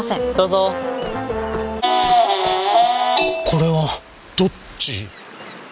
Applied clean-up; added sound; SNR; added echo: none; none; none; none.